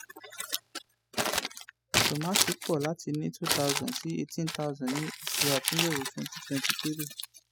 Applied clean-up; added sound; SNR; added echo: classical method spectral subtraction.